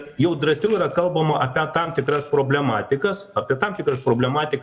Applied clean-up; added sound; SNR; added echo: neural separator model SepFormer DNS4.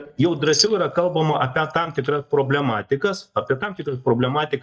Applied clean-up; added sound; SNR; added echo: neural mask model DeepFilterNet 3.